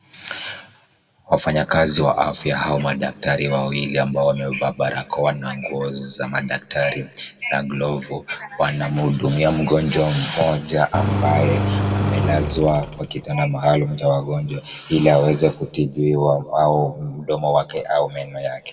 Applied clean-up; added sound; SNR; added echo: none; Engine; 1 dB; reverberation time 2.0 s.